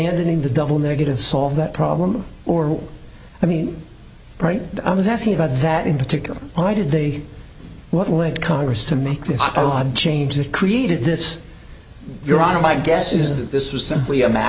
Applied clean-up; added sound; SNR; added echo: none; none; none; none.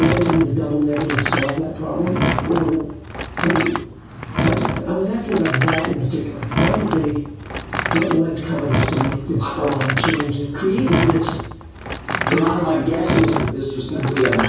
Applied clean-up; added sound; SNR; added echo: none; Door; 3 dB; reverberation time 0.6 s.